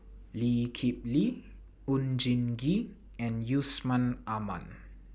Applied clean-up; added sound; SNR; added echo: none; none; none; none.